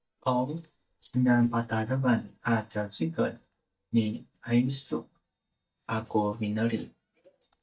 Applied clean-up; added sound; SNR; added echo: neural mask model DeepFilterNet 3.